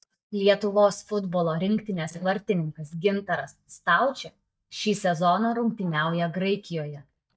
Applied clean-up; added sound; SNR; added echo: neural mask model DeepFilterNet 3.